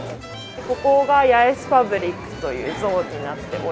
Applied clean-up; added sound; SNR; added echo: none; none; none; none.